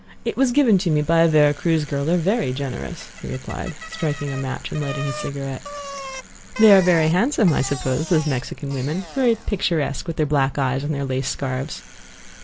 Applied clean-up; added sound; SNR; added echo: none; Bicycle; 17 dB; none.